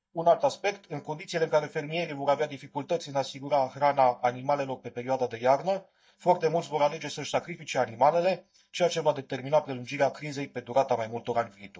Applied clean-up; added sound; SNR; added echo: neural mask model DeepFilterNet 3.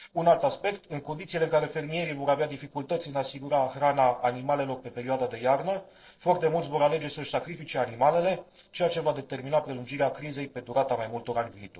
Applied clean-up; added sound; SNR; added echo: neural separator model SepFormer DNS4.